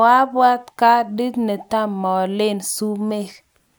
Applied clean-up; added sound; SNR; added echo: none; none; none; none.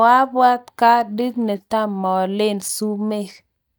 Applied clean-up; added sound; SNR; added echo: neural mask model DeepFilterNet 3.